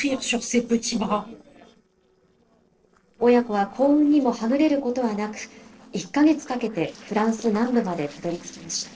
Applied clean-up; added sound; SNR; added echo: neural separator model SepFormer DNS4.